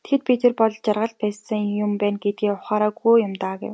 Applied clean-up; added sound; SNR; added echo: none; none; none; none.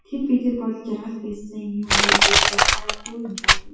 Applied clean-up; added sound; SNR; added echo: classical method WPE with log-MMSE.